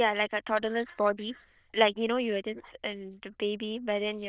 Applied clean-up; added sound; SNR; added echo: neural diffusion model UNIVERSE++.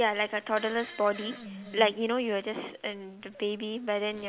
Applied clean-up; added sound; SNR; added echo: none; Fart; 14 dB; none.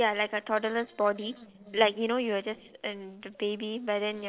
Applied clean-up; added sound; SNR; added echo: neural separator model SepFormer DNS4.